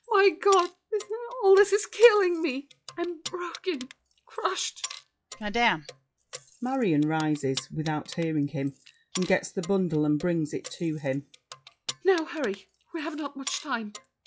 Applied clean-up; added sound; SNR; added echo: classical method log-MMSE.